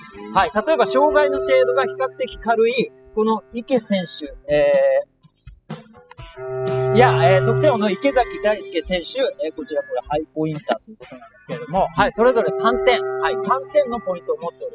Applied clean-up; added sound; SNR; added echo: classical method spectral subtraction.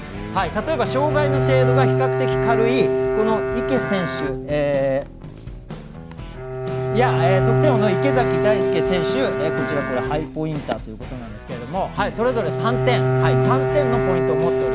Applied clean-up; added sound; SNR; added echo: none; Bowed string instrument; -2 dB; none.